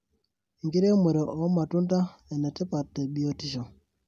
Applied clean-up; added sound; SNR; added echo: none; none; none; none.